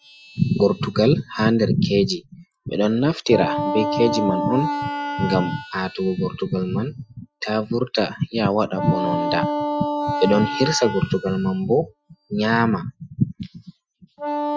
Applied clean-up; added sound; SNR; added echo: classical method Wiener filter.